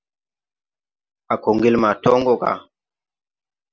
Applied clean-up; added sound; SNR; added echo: none; none; none; none.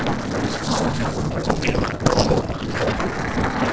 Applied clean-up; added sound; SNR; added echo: neural separator model SepFormer DNS4.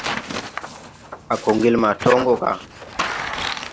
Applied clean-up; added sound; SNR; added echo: none; Tearing; 7 dB; none.